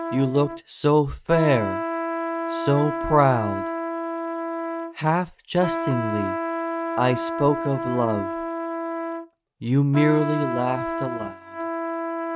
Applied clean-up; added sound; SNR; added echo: neural mask model RNNoise.